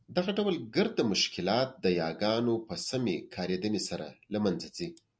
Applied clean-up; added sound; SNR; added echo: none; none; none; none.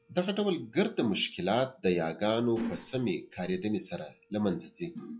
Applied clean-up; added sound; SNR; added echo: classical method log-MMSE.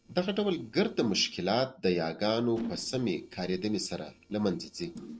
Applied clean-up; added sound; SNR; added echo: neural separator model SepFormer DNS4.